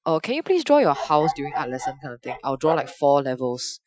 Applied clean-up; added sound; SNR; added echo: classical method Wiener filter.